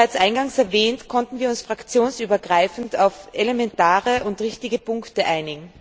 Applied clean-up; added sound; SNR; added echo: none; none; none; none.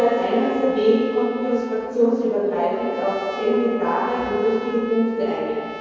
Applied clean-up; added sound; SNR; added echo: none; Trumpet; 16 dB; reverberation time 2.2 s.